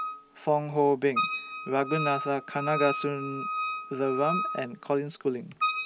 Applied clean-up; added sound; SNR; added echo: none; Wind instrument, woodwind instrument; 4 dB; none.